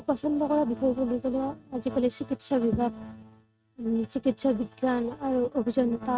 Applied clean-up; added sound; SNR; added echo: neural mask model RNNoise.